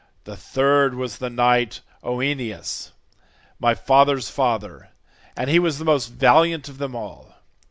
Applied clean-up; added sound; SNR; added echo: none; none; none; none.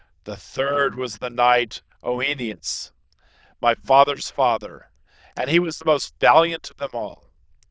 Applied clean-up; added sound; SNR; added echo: neural diffusion model UNIVERSE++.